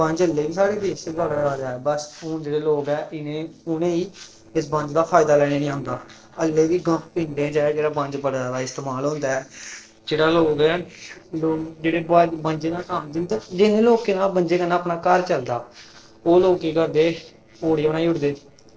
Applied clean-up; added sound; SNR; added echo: neural separator model SepFormer DNS4.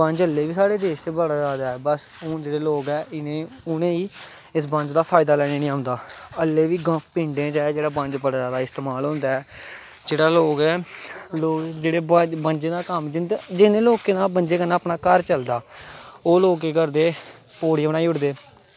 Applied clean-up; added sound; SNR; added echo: none; none; none; none.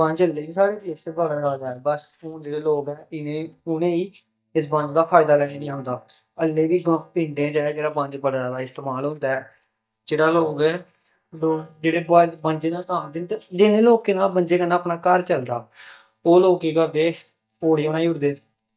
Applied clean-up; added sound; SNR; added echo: neural mask model DeepFilterNet 3.